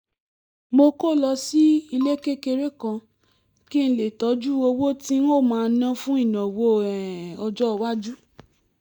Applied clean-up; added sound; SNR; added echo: neural mask model DeepFilterNet 3.